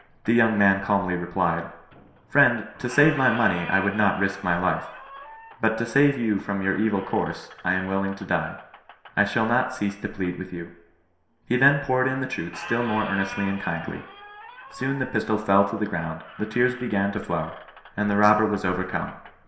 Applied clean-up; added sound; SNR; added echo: none; Squeak; 18 dB; reverberation time 0.7 s.